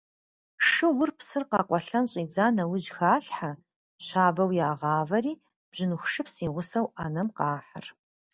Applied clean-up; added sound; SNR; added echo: none; none; none; none.